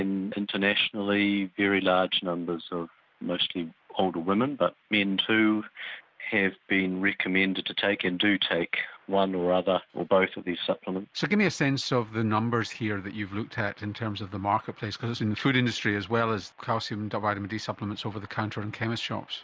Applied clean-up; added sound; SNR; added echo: none; none; none; none.